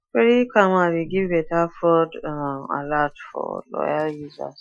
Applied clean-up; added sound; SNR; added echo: classical method Wiener filter.